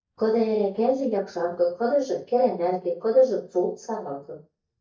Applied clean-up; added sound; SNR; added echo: neural mask model DeepFilterNet 3.